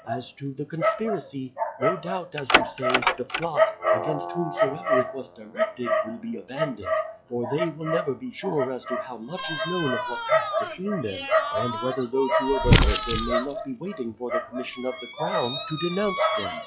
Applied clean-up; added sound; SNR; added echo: classical method log-MMSE.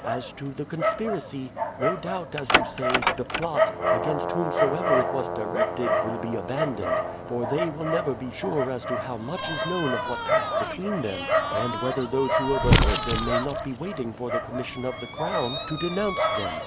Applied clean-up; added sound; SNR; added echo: none; Dog; -4 dB; none.